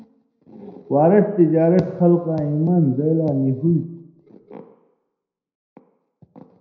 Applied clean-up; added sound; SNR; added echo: none; none; none; reverberation time 0.8 s.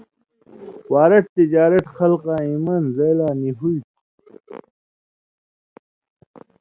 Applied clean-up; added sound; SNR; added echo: none; none; none; none.